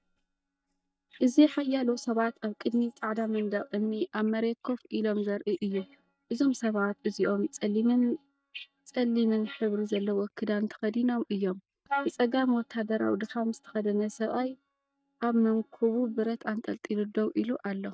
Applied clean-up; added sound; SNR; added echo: neural mask model DeepFilterNet 3.